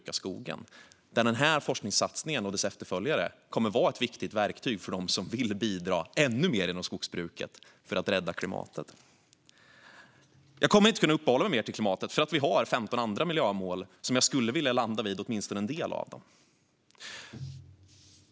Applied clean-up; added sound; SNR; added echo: none; none; none; none.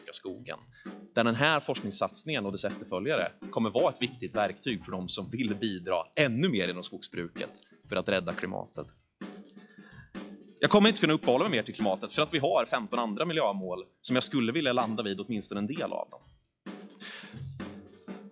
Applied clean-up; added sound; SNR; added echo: classical method log-MMSE.